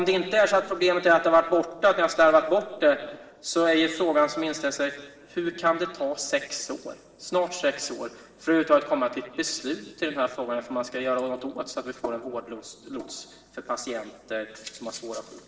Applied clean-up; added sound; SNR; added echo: neural separator model SepFormer DNS4.